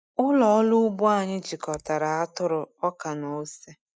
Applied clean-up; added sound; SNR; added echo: neural mask model DeepFilterNet 3.